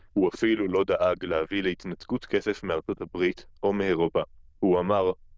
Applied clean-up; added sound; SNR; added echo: neural diffusion model UNIVERSE++.